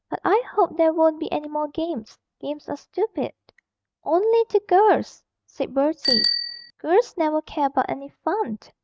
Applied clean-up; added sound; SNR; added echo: neural mask model RNNoise.